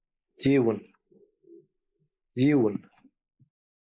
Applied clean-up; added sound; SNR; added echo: neural mask model Resemble Enhance denoiser.